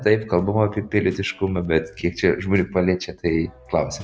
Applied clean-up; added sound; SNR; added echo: none; none; none; none.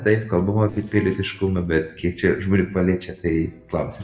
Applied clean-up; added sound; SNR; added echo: neural separator model SepFormer DNS4.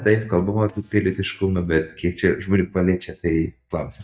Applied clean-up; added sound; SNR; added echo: neural mask model DeepFilterNet 3.